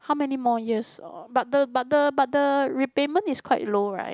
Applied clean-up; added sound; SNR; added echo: none; none; none; none.